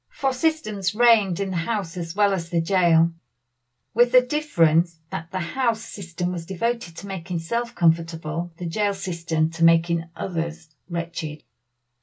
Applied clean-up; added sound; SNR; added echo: none; none; none; none.